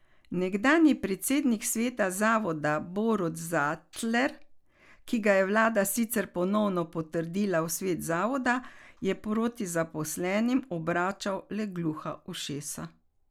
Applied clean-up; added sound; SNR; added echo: none; none; none; none.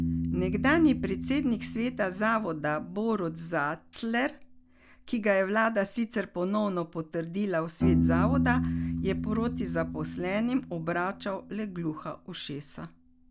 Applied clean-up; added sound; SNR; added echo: none; Piano; 4 dB; none.